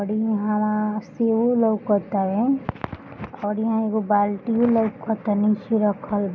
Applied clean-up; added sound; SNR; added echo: none; none; none; none.